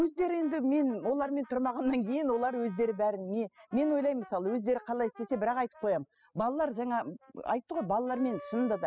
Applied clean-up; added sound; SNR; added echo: classical method spectral subtraction.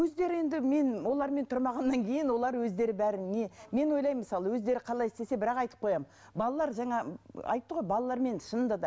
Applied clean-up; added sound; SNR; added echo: none; none; none; none.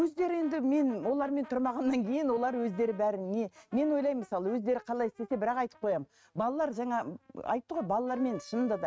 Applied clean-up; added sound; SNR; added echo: neural mask model RNNoise.